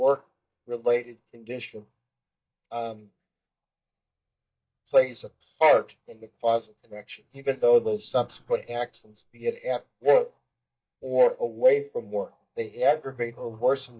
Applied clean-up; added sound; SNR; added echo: neural mask model DeepFilterNet 3.